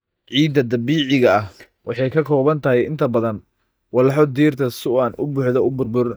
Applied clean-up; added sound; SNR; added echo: neural mask model DeepFilterNet 3.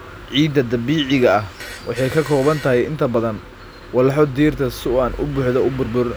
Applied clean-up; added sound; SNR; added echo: none; Fart; 19 dB; none.